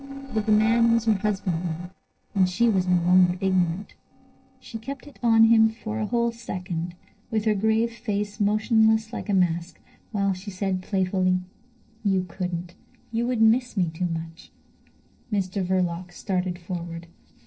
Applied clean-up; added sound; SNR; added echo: neural separator model SepFormer DNS4.